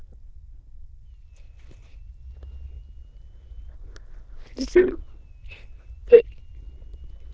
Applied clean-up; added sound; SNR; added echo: neural diffusion model UNIVERSE++.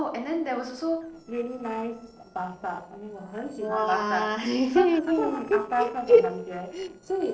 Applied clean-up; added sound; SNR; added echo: neural separator model SepFormer DNS4.